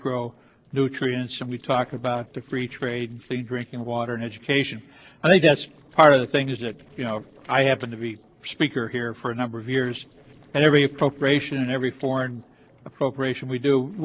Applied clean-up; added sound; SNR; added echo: neural separator model SepFormer DNS4.